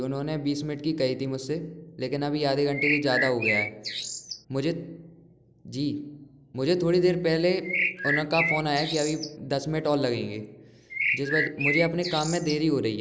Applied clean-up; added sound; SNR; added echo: none; Bird; 2 dB; none.